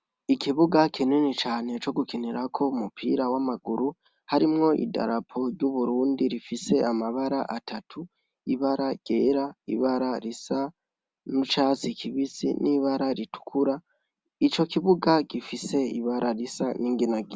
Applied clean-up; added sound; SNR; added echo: none; none; none; none.